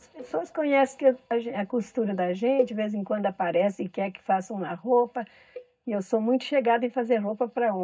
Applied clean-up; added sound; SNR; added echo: neural mask model DeepFilterNet 3.